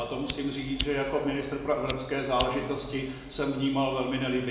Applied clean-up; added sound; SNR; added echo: none; Fire; 7 dB; reverberation time 0.9 s.